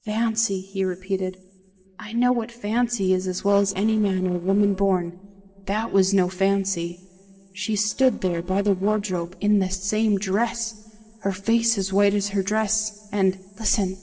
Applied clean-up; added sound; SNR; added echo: neural separator model SepFormer DNS4.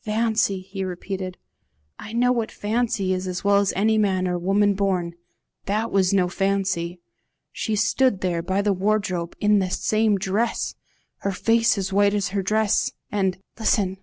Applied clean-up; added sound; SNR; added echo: none; none; none; none.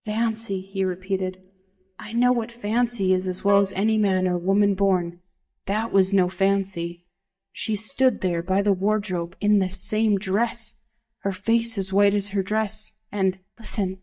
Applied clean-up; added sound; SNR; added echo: neural mask model DeepFilterNet 3.